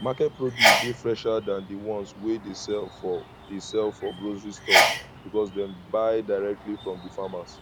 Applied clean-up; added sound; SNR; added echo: none; Sneeze; -1 dB; none.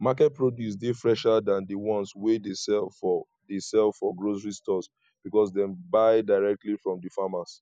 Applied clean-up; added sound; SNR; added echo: none; none; none; none.